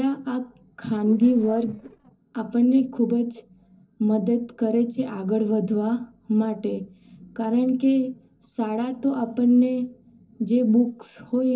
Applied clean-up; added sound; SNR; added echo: neural separator model SepFormer DNS4.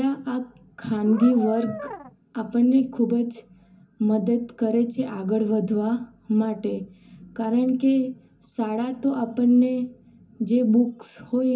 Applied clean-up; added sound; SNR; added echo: none; Brass instrument; 13 dB; reverberation time 0.3 s.